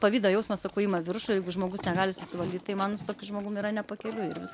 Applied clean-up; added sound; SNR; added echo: none; Livestock, farm animals, working animals; 14 dB; none.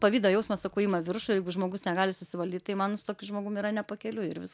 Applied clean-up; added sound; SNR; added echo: none; none; none; none.